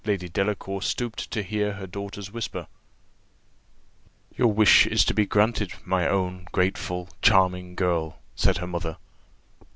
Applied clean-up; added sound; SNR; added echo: none; none; none; none.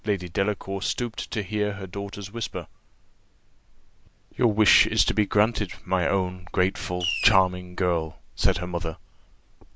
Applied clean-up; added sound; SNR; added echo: neural mask model Resemble Enhance denoiser.